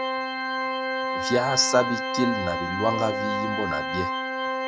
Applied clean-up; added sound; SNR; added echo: none; Organ; 0 dB; none.